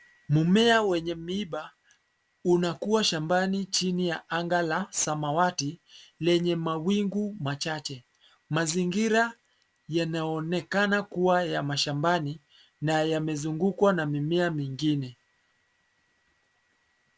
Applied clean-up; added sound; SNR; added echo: none; none; none; none.